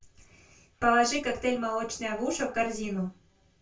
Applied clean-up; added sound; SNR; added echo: none; none; none; reverberation time 0.2 s.